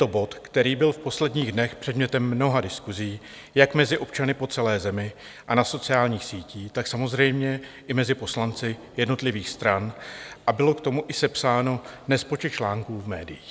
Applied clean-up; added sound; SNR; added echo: none; none; none; none.